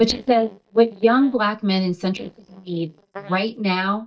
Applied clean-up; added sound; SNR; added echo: neural mask model DeepFilterNet 3.